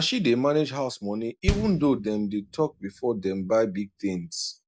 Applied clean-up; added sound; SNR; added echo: none; Bass drum; 9 dB; none.